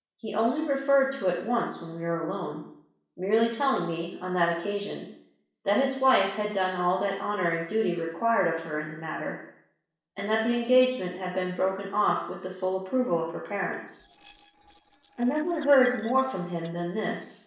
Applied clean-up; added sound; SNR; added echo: neural separator model SepFormer DNS4.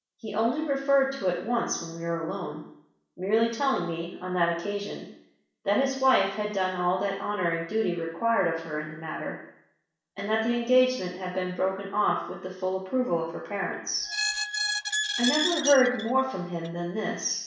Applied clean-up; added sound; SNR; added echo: none; Squeak; 3 dB; reverberation time 0.7 s.